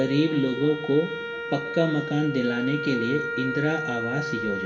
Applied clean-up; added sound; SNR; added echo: none; Wind instrument, woodwind instrument; 6 dB; reverberation time 1.0 s.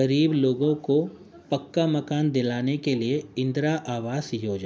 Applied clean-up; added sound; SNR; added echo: none; none; none; none.